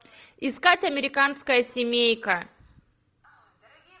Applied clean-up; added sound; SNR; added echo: none; none; none; none.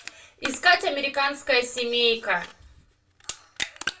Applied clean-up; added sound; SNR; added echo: none; Crushing; 13 dB; reverberation time 0.2 s.